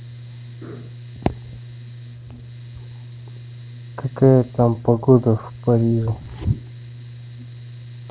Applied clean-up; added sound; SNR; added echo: none; Mechanical fan; 14 dB; none.